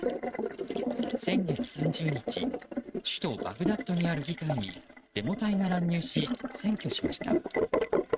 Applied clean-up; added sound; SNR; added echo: neural mask model RNNoise.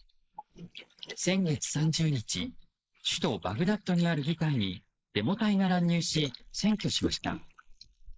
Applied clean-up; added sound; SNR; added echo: neural mask model Resemble Enhance denoiser.